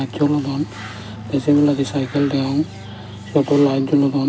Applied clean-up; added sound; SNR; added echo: none; none; none; none.